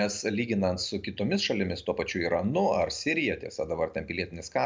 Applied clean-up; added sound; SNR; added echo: none; none; none; none.